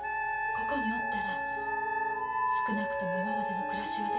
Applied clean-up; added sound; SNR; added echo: none; Wind instrument, woodwind instrument; 0 dB; reverberation time 0.3 s.